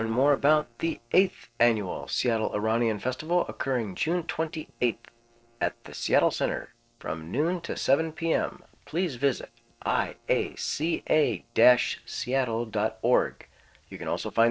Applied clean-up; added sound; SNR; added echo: neural separator model SepFormer DNS4.